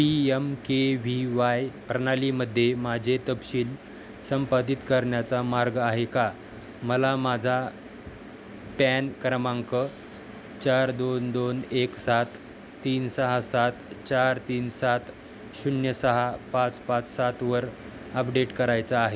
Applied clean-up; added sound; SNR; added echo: none; none; none; none.